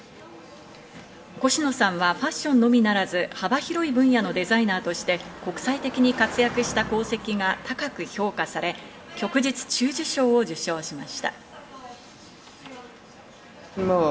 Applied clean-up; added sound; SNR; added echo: none; Car passing by; 19 dB; reverberation time 1.3 s.